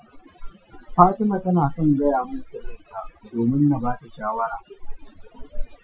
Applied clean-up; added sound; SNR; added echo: classical method Wiener filter.